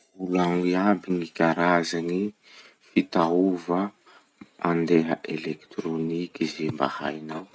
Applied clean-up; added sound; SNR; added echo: none; none; none; none.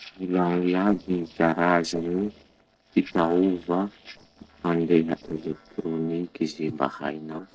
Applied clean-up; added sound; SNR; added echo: neural separator model SepFormer DNS4.